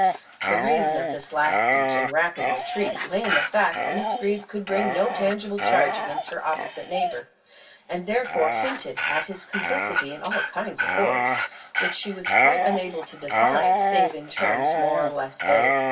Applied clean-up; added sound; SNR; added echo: none; Dog; -2 dB; reverberation time 0.1 s.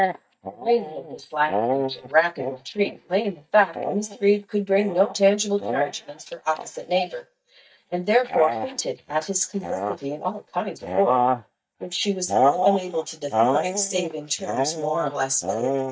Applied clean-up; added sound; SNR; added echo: neural mask model DeepFilterNet 3.